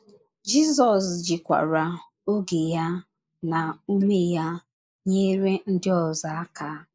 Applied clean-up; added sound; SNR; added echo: neural mask model Resemble Enhance denoiser.